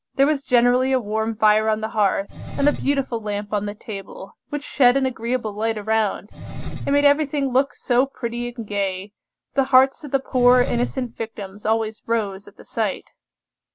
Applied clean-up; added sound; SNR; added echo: none; Engine; 15 dB; none.